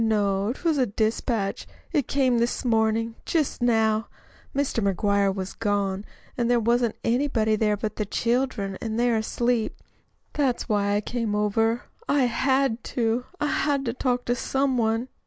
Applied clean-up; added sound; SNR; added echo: none; none; none; none.